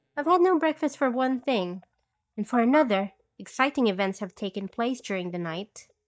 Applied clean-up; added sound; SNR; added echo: neural mask model DeepFilterNet 3.